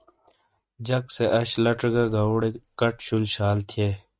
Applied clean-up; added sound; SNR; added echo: neural mask model RNNoise.